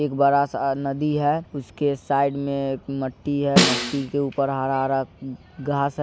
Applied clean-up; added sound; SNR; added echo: none; Snare drum; -1 dB; none.